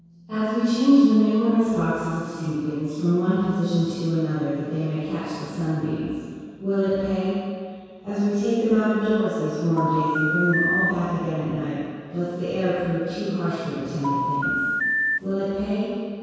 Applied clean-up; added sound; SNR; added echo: none; Telephone; 1 dB; reverberation time 2.0 s.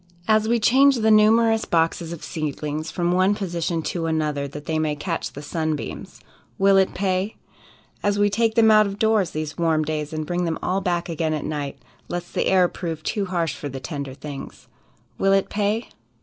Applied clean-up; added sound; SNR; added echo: none; none; none; none.